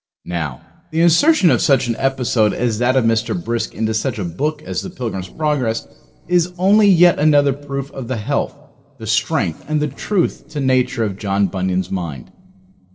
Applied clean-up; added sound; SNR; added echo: neural separator model SepFormer DNS4.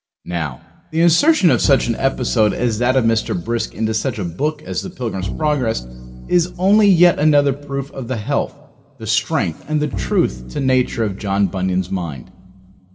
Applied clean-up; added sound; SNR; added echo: none; Bowed string instrument; 12 dB; reverberation time 1.1 s.